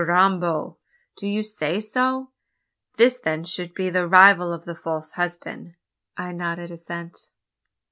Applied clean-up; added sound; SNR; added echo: none; none; none; none.